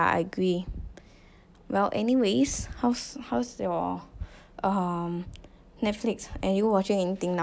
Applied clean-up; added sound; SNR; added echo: none; none; none; none.